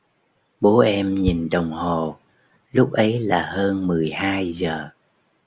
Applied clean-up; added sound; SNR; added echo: none; Bass drum; 15 dB; none.